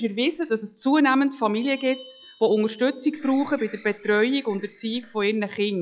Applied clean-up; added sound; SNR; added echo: classical method log-MMSE.